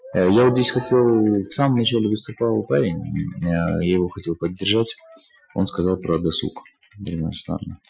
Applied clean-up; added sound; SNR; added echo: classical method Wiener filter.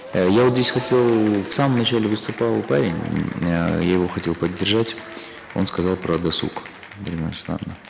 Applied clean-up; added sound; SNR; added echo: none; Applause / Cheering; 16 dB; none.